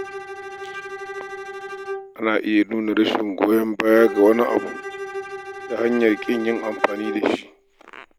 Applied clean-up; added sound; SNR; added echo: none; Bowed string instrument; 12 dB; none.